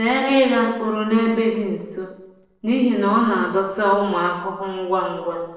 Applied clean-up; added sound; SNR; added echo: neural separator model SepFormer DNS4.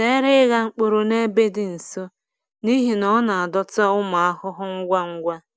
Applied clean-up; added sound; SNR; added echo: none; none; none; none.